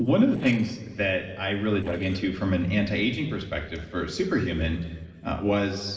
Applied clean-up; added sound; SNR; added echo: neural separator model SepFormer DNS4.